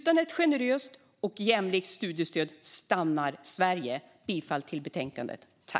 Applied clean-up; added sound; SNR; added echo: none; none; none; none.